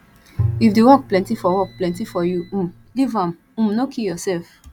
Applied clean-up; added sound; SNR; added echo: none; Bowed string instrument; 9 dB; none.